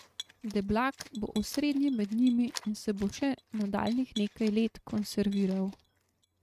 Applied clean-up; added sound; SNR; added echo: neural mask model RNNoise.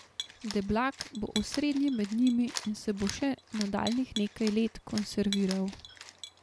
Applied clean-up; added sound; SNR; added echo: none; Cat; 12 dB; none.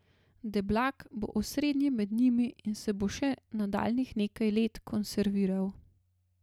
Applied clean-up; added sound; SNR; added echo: none; none; none; none.